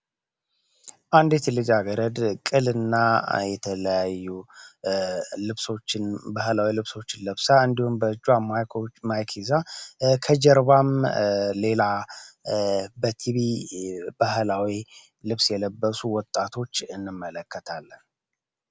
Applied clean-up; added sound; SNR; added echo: none; none; none; none.